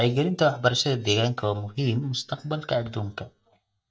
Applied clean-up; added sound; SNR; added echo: neural mask model DeepFilterNet 3.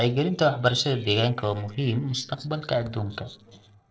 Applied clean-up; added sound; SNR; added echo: neural separator model SepFormer DNS4.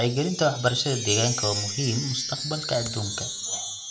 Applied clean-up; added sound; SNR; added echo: none; Wind chime; 5 dB; reverberation time 0.5 s.